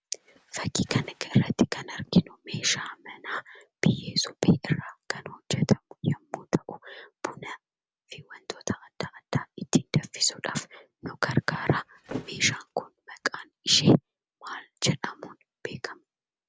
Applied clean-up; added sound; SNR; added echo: none; Thump, thud; 15 dB; none.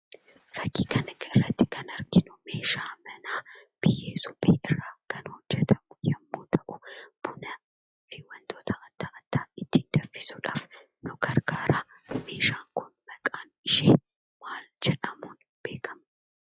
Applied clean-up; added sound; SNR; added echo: classical method log-MMSE.